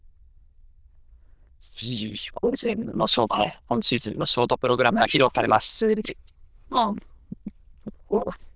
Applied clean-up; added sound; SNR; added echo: neural diffusion model UNIVERSE++.